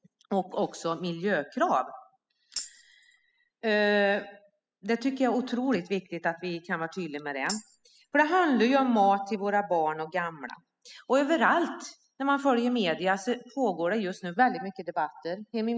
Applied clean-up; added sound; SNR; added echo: classical method spectral subtraction.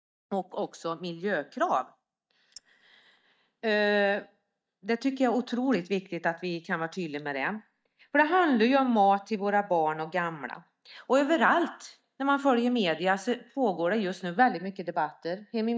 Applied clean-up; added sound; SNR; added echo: neural mask model DeepFilterNet 3.